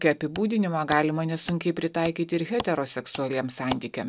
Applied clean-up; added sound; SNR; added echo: none; Wood; 15 dB; none.